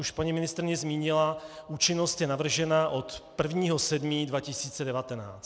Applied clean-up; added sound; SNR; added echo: none; none; none; none.